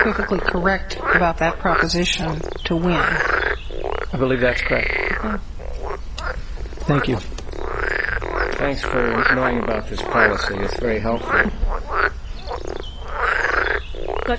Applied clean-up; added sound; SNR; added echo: none; Frog; -2 dB; none.